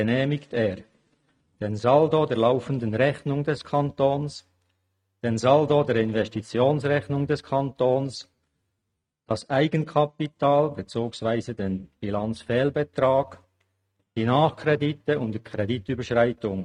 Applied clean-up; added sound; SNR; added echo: neural mask model RNNoise.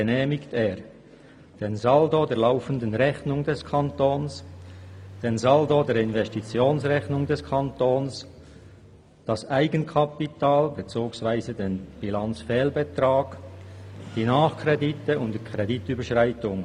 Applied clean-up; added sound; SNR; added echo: none; Engine; 19 dB; none.